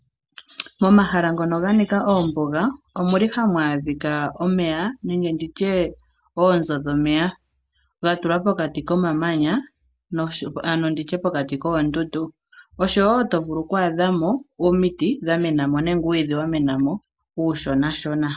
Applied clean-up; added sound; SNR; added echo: none; none; none; none.